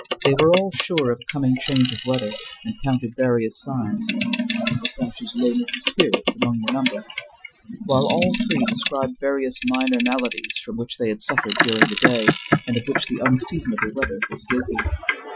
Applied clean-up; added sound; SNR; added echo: classical method Wiener filter.